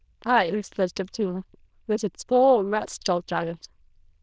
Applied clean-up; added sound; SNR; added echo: neural diffusion model UNIVERSE++.